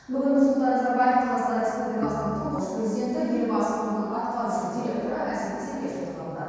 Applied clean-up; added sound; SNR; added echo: none; Organ; 9 dB; reverberation time 2.1 s.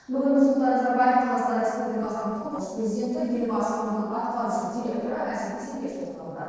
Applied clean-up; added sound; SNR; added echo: neural separator model SepFormer DNS4.